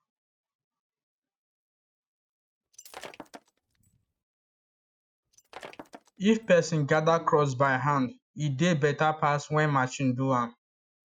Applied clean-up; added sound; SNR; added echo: neural mask model RNNoise.